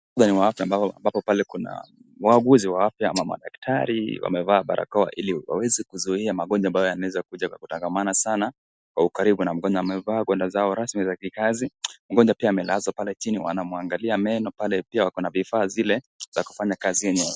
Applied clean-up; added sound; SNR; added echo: none; none; none; none.